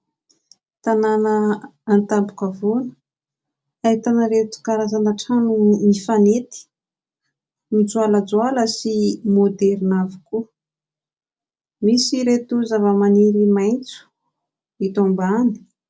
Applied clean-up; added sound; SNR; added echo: none; none; none; none.